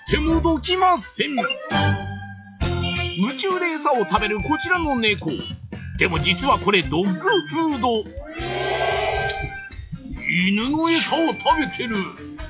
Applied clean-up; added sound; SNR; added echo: classical method log-MMSE.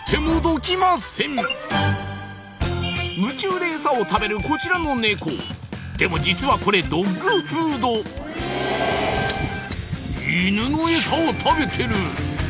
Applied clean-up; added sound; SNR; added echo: none; Organ; 11 dB; none.